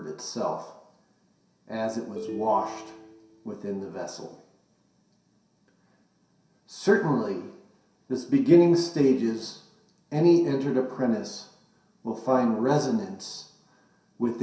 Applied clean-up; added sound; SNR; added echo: none; Telephone; 13 dB; reverberation time 0.7 s.